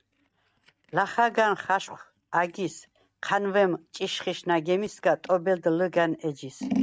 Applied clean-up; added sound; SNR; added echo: neural mask model RNNoise.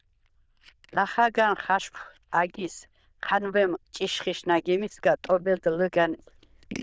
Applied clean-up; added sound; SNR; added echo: neural diffusion model UNIVERSE++.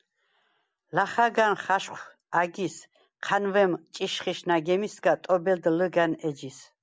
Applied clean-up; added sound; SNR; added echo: none; none; none; none.